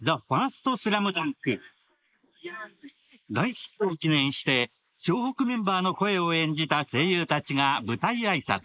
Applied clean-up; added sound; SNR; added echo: neural mask model Resemble Enhance denoiser.